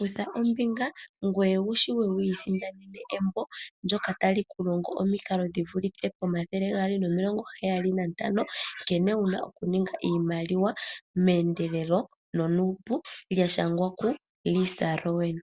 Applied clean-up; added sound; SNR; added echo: none; none; none; none.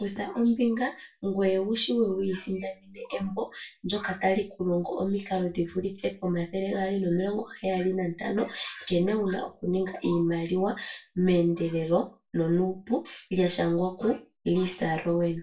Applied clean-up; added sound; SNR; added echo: none; none; none; reverberation time 0.2 s.